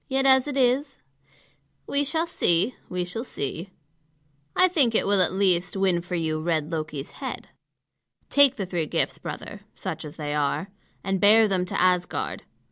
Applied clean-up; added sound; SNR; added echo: none; none; none; none.